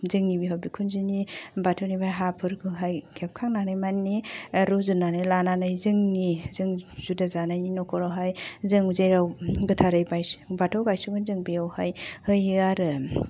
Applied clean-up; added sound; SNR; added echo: none; none; none; none.